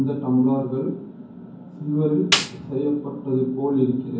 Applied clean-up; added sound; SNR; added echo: none; Snare drum; 4 dB; reverberation time 0.9 s.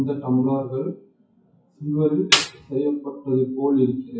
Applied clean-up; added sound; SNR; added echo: classical method WPE with log-MMSE.